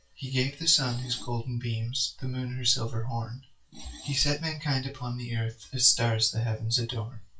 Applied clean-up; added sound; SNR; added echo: classical method WPE with log-MMSE.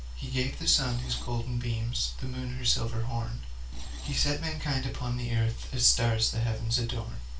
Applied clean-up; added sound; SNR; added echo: none; Screech; 18 dB; reverberation time 0.3 s.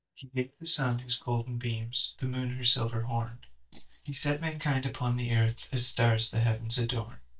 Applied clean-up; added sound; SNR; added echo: neural mask model DeepFilterNet 3.